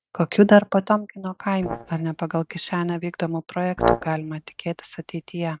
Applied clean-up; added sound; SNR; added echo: neural mask model RNNoise.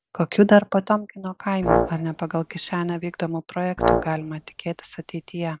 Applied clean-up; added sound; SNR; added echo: none; Brass instrument; 3 dB; none.